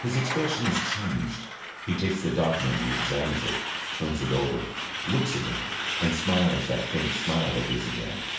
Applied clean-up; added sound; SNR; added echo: none; Truck; 4 dB; reverberation time 0.7 s.